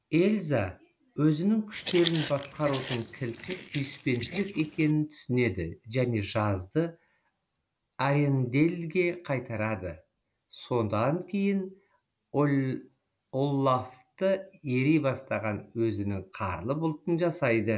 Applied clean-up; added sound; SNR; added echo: neural mask model Resemble Enhance denoiser.